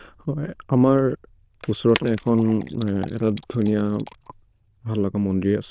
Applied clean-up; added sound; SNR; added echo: neural diffusion model UNIVERSE++.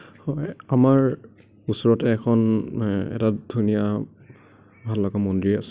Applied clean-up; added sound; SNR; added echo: none; none; none; none.